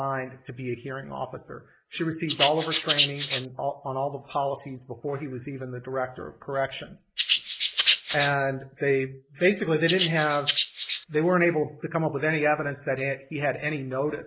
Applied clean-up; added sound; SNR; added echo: neural mask model Resemble Enhance denoiser.